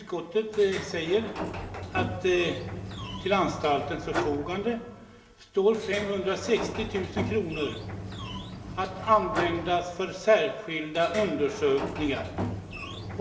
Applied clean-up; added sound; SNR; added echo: none; Sliding door; 8 dB; reverberation time 0.8 s.